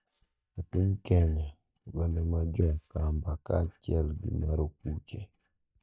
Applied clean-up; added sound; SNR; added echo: neural mask model DeepFilterNet 3.